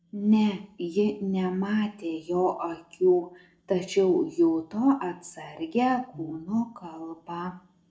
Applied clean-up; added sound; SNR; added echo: neural separator model SepFormer DNS4.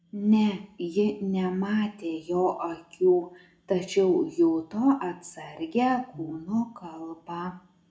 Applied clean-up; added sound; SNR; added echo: none; Brass instrument; 19 dB; reverberation time 0.3 s.